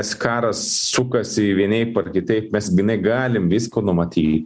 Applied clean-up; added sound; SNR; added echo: none; none; none; none.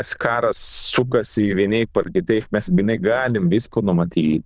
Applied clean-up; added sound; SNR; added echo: neural diffusion model UNIVERSE++.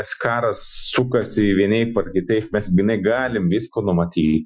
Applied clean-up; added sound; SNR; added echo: classical method Wiener filter.